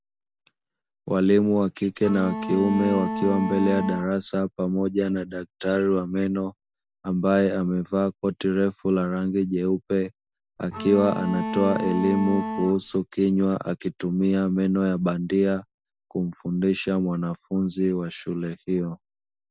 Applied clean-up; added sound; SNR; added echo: none; Bowed string instrument; 6 dB; none.